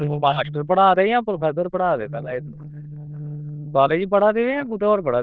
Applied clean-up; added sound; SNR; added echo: neural diffusion model UNIVERSE++.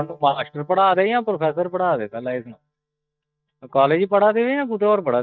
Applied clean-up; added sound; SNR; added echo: neural mask model DeepFilterNet 3.